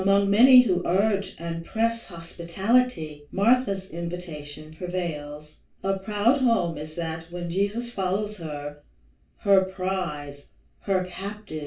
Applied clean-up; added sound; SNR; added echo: none; none; none; reverberation time 0.2 s.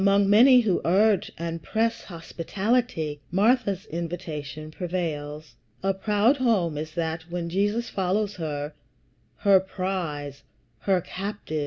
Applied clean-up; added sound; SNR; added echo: none; none; none; none.